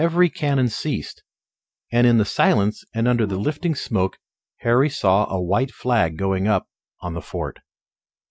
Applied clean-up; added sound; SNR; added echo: neural mask model DeepFilterNet 3.